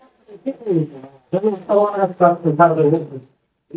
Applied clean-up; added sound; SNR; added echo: neural mask model DeepFilterNet 3.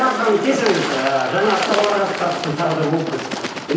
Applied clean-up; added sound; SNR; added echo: none; Water / Bird; 6 dB; reverberation time 0.9 s.